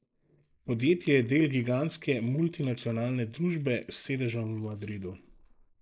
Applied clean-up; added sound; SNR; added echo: neural mask model Resemble Enhance denoiser.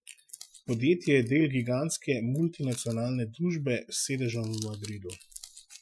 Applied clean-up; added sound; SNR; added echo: classical method Wiener filter.